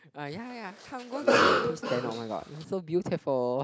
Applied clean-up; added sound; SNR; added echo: none; Cough; -4 dB; none.